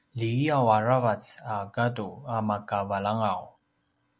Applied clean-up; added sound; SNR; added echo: none; none; none; none.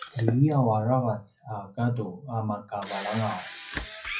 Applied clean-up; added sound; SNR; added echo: classical method WPE with log-MMSE.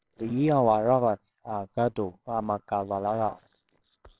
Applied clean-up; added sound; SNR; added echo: neural separator model SepFormer WHAMR!.